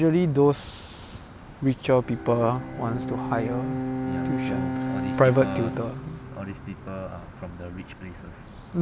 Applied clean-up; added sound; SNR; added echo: none; Bowed string instrument; 7 dB; none.